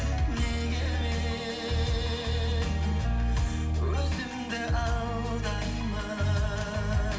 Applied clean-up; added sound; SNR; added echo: none; none; none; reverberation time 1.3 s.